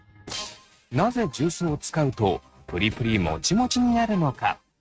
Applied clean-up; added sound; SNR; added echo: neural mask model RNNoise.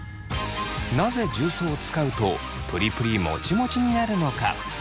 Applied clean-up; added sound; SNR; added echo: none; none; none; none.